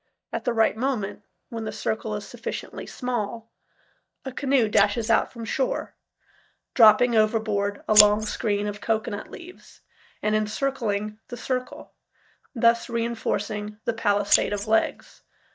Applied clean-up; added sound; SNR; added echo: neural mask model DeepFilterNet 3.